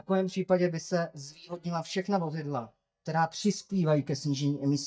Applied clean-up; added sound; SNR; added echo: neural mask model DeepFilterNet 3.